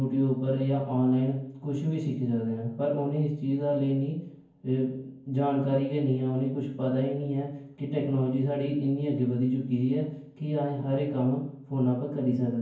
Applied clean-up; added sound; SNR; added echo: none; none; none; reverberation time 0.9 s.